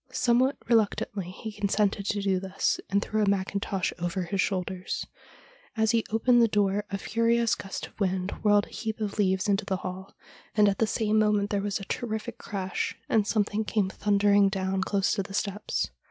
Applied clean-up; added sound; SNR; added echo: none; none; none; none.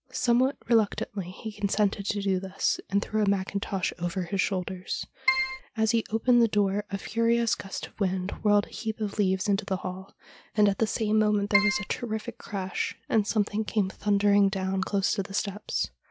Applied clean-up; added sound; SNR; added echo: none; Keyboard (musical); 0 dB; none.